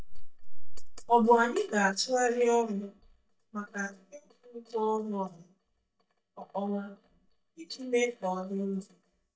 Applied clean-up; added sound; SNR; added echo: neural mask model DeepFilterNet 3.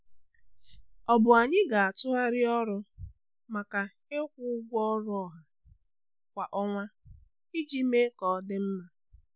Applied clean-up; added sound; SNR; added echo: none; none; none; none.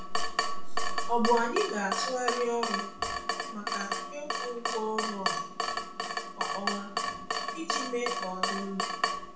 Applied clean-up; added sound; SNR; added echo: none; Drip / Water tap, faucet; 2 dB; reverberation time 0.4 s.